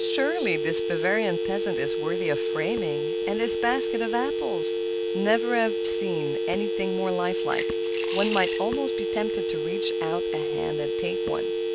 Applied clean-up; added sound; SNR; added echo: none; Coin (dropping) / Glass + Telephone; -2 dB; none.